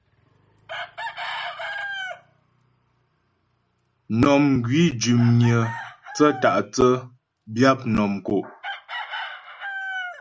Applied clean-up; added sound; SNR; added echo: none; Chicken, rooster; 13 dB; none.